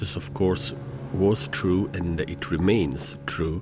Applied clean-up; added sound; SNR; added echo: none; Accelerating, revving, vroom + Bowed string instrument; 12 dB; none.